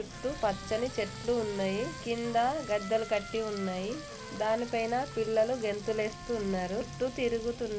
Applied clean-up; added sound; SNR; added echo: none; Water tap, faucet + Trumpet; 14 dB; none.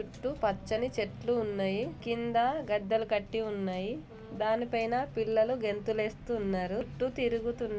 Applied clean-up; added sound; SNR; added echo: none; none; none; none.